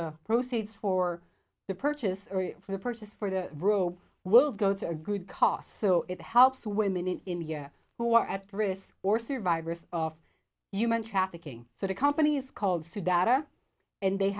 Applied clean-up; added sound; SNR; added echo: none; none; none; none.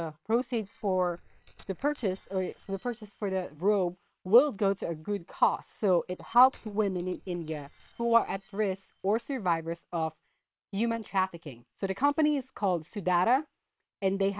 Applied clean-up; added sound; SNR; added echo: neural separator model SepFormer WHAM!.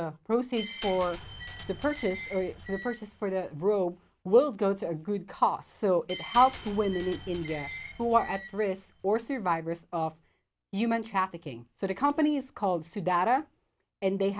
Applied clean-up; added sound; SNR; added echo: none; Glass; 13 dB; none.